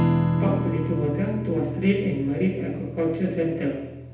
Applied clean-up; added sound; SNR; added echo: none; Strum; 2 dB; reverberation time 0.9 s.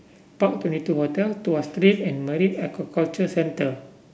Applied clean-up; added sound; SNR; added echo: none; none; none; none.